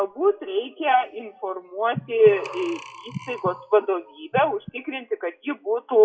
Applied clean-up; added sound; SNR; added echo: classical method WPE with log-MMSE.